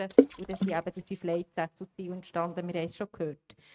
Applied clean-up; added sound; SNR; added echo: neural mask model RNNoise.